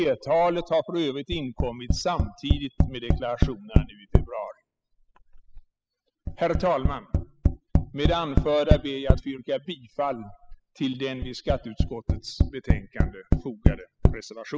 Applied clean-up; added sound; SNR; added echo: classical method spectral subtraction.